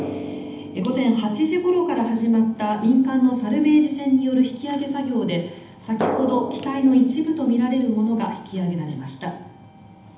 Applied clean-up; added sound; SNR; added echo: none; Drum; 13 dB; reverberation time 0.8 s.